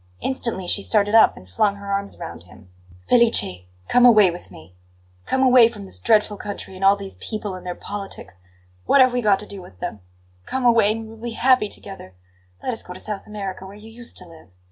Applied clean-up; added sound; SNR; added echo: none; none; none; none.